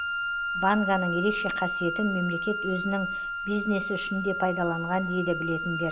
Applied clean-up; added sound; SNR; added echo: none; Wind instrument, woodwind instrument; 3 dB; none.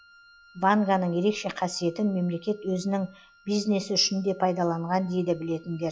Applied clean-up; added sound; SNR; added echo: classical method log-MMSE.